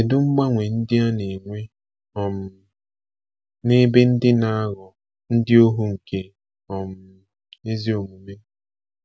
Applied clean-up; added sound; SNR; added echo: none; none; none; none.